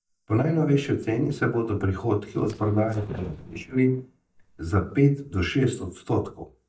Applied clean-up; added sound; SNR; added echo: neural mask model DeepFilterNet 3.